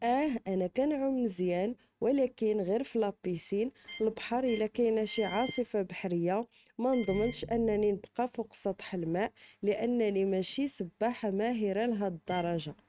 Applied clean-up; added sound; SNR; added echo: neural mask model RNNoise.